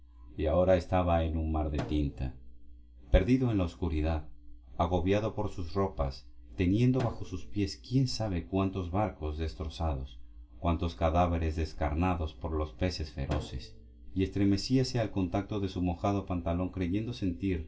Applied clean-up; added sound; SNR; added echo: none; Drum; 15 dB; reverberation time 0.1 s.